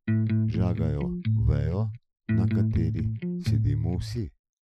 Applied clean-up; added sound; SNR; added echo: classical method Wiener filter.